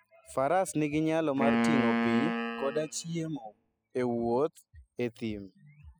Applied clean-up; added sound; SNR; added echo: classical method spectral subtraction.